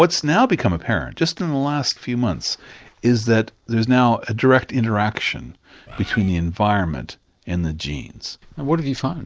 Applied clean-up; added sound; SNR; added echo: neural separator model SepFormer DNS4.